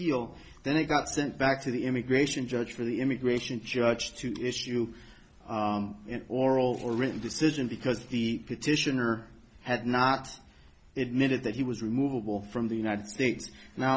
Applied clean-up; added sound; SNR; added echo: none; none; none; none.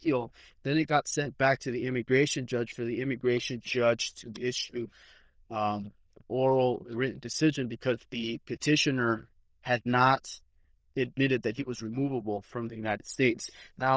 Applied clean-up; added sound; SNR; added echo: neural diffusion model UNIVERSE++.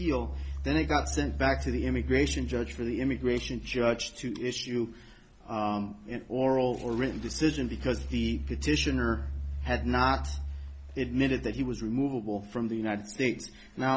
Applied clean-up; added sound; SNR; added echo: none; Engine; 8 dB; none.